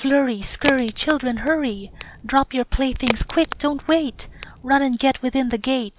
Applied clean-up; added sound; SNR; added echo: none; Crack; 11 dB; none.